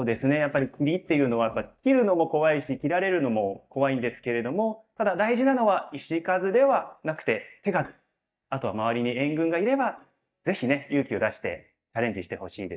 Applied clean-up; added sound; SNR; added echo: neural mask model DeepFilterNet 3.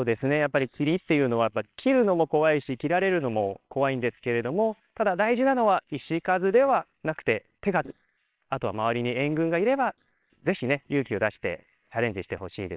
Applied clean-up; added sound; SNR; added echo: neural separator model SepFormer WHAMR!.